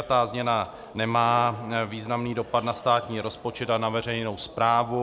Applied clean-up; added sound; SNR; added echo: none; none; none; none.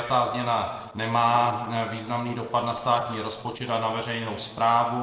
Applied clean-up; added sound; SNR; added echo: neural separator model SepFormer DNS4.